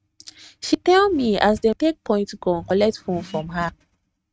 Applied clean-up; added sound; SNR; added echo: neural mask model RNNoise.